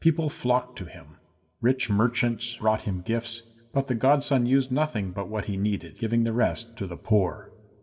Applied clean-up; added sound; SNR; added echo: none; none; none; reverberation time 0.4 s.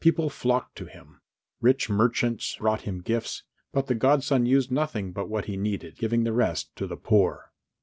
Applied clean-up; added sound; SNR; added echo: none; none; none; none.